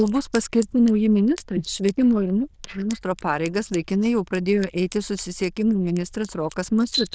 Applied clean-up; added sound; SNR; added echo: neural diffusion model UNIVERSE++.